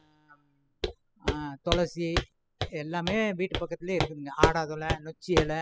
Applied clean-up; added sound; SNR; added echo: classical method spectral subtraction.